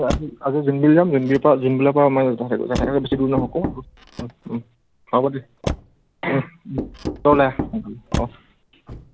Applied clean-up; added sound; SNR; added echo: none; Knock + Motor vehicle (road); 10 dB; none.